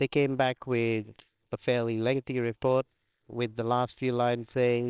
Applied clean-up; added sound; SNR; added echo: neural separator model SepFormer WHAMR!.